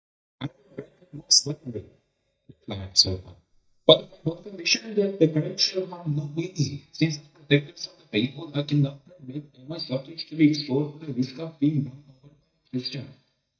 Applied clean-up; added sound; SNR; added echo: neural mask model DeepFilterNet 3.